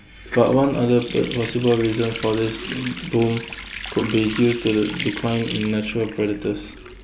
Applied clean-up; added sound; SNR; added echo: none; Water tap, faucet; 11 dB; none.